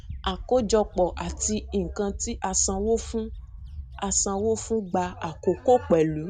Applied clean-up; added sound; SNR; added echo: none; Bird; 12 dB; none.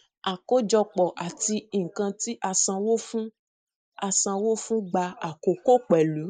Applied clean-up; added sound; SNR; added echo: neural mask model Resemble Enhance denoiser.